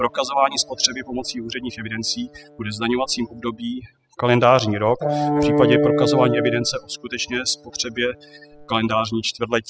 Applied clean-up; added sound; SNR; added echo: classical method spectral subtraction.